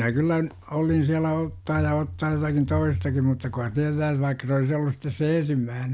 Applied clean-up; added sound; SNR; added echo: none; none; none; none.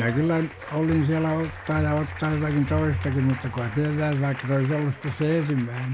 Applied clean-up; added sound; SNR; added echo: none; Applause; 15 dB; none.